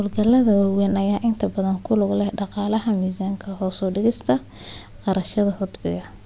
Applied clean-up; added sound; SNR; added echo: none; none; none; none.